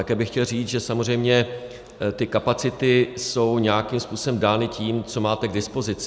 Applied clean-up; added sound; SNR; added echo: none; none; none; none.